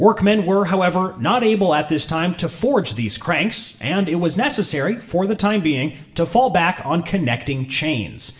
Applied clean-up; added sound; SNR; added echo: none; none; none; reverberation time 1.9 s.